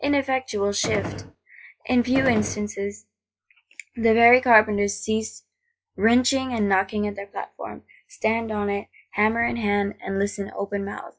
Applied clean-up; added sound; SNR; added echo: classical method log-MMSE.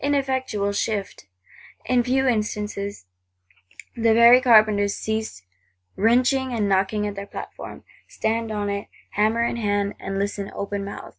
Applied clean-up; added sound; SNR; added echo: none; none; none; none.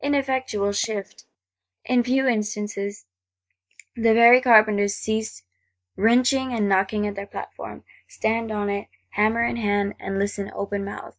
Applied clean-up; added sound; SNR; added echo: neural mask model DeepFilterNet 3.